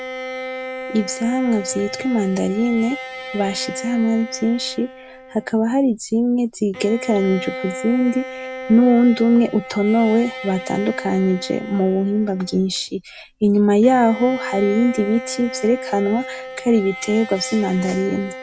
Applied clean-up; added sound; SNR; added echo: none; Bowed string instrument; 12 dB; none.